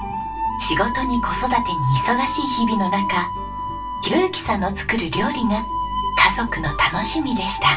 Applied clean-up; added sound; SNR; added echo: none; none; none; reverberation time 0.2 s.